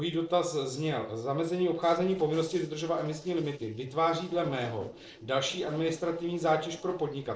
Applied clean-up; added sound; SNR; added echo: neural separator model SepFormer DNS4.